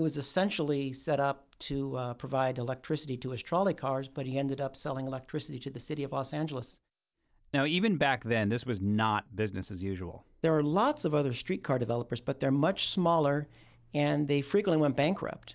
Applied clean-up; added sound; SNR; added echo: none; none; none; none.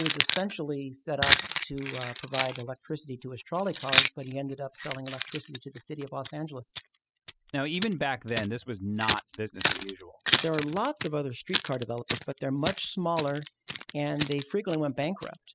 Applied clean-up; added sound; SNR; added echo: classical method spectral subtraction.